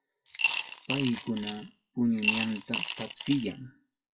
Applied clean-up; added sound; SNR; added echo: classical method WPE with log-MMSE.